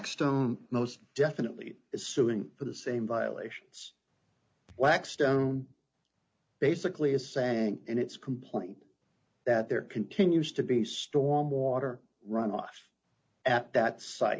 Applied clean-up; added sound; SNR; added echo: none; none; none; none.